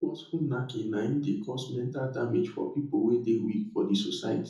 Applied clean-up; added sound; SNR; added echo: none; none; none; reverberation time 0.8 s.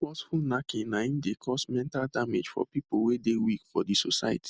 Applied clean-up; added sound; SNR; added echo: none; none; none; none.